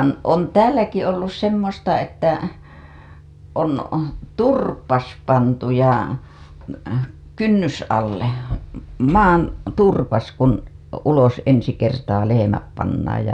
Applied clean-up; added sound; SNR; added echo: none; none; none; none.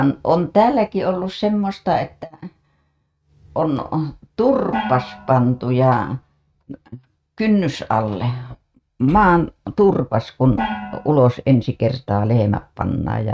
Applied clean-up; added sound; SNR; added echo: neural mask model RNNoise.